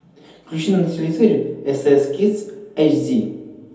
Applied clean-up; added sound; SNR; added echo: none; none; none; reverberation time 0.6 s.